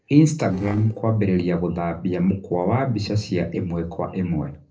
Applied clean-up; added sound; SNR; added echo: neural separator model SepFormer DNS4.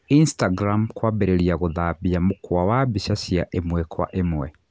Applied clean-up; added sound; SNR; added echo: none; none; none; none.